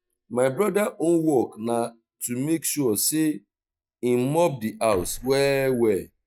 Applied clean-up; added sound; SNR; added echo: neural mask model DeepFilterNet 3.